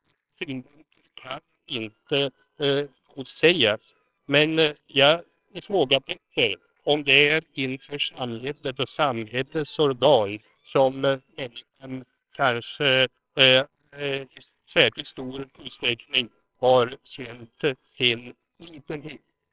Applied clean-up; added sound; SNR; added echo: neural separator model SepFormer WHAMR!.